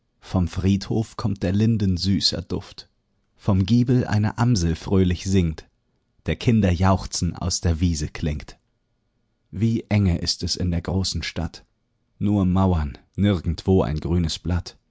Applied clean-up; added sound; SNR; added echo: none; none; none; none.